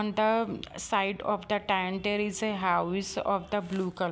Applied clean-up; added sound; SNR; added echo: none; none; none; none.